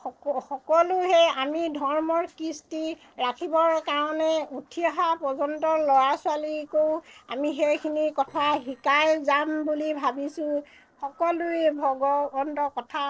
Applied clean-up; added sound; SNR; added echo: neural separator model SepFormer DNS4.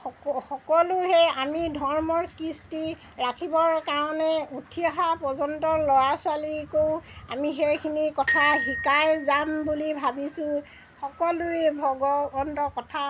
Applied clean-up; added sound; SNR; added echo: none; Glockenspiel; 6 dB; none.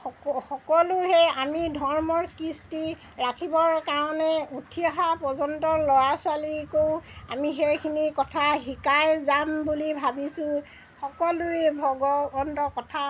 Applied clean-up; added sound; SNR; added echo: none; none; none; none.